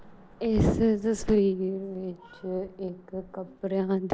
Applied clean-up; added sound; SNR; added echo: none; none; none; none.